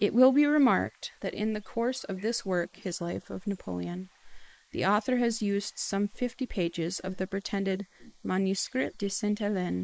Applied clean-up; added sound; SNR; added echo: neural mask model Resemble Enhance denoiser.